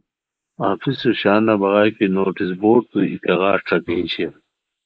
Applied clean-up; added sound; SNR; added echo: neural mask model Resemble Enhance denoiser.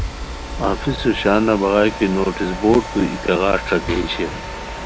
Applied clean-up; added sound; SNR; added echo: none; Mechanisms; 9 dB; none.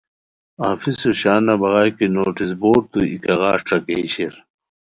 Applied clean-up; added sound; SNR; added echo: none; none; none; none.